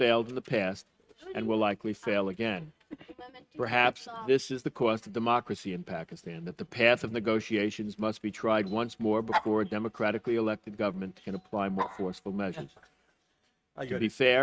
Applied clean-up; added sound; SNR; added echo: neural mask model RNNoise.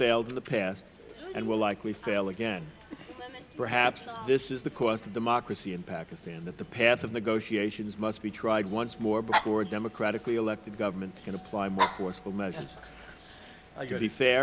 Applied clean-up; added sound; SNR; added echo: none; Dog; 10 dB; none.